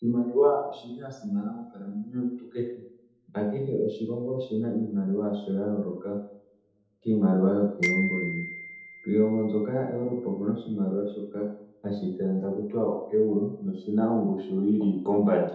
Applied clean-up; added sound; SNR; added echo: none; Glockenspiel; 9 dB; reverberation time 0.8 s.